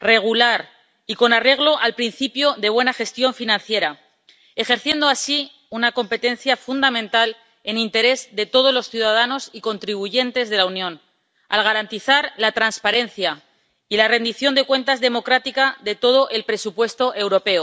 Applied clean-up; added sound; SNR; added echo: none; none; none; none.